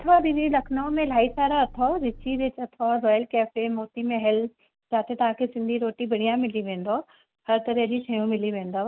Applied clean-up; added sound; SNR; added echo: none; Engine; 18 dB; none.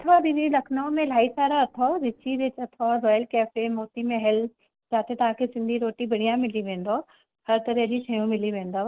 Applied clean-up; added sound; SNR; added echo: neural separator model SepFormer DNS4.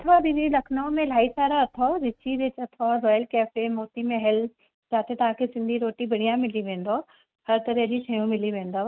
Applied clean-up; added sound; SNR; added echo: neural mask model RNNoise.